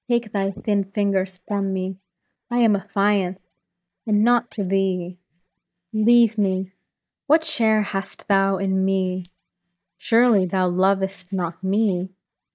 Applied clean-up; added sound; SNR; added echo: neural mask model DeepFilterNet 3.